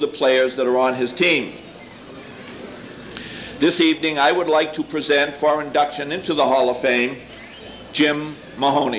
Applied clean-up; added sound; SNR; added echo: none; none; none; none.